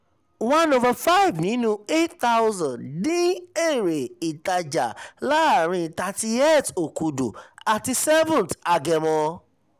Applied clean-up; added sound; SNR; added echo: none; none; none; none.